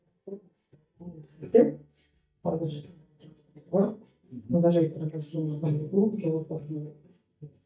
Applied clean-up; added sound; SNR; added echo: neural mask model DeepFilterNet 3.